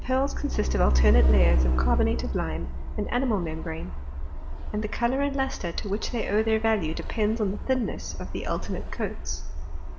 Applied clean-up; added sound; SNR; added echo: none; Truck; -2 dB; reverberation time 0.7 s.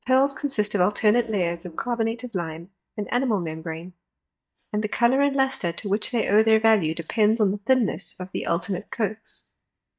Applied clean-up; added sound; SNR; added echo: neural mask model DeepFilterNet 3.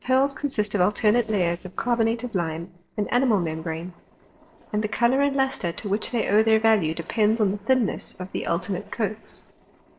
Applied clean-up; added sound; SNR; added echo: neural separator model SepFormer DNS4.